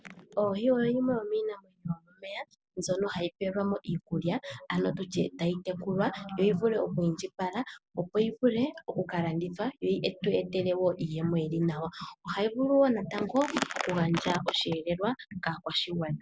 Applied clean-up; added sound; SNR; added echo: none; none; none; none.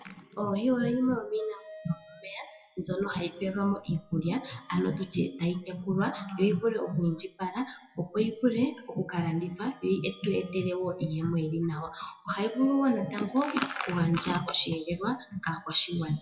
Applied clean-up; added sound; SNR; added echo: classical method WPE with log-MMSE.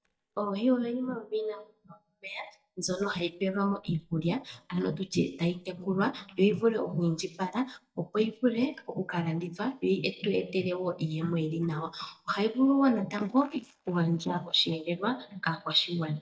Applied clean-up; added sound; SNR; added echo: neural mask model DeepFilterNet 3.